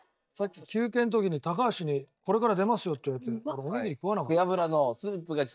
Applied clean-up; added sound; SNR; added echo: neural mask model DeepFilterNet 3.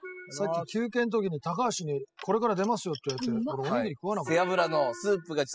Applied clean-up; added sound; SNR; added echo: classical method spectral subtraction.